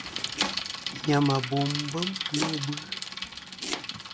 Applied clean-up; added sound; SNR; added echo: none; Bicycle + Domestic sounds, home sounds; 3 dB; none.